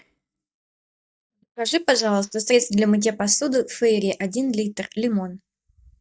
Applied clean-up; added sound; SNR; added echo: neural mask model DeepFilterNet 3.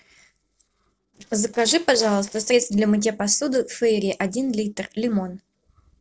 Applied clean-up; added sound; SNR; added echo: neural separator model SepFormer DNS4.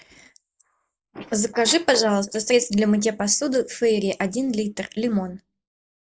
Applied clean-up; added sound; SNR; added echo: neural mask model Resemble Enhance denoiser.